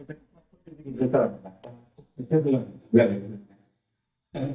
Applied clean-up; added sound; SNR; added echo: neural mask model DeepFilterNet 3.